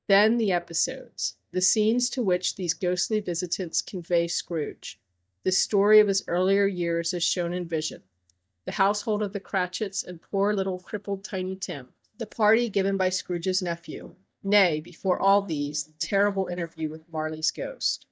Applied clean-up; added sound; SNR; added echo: neural mask model DeepFilterNet 3.